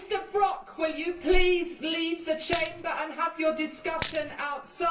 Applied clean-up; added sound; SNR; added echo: none; Coin (dropping); 1 dB; reverberation time 0.3 s.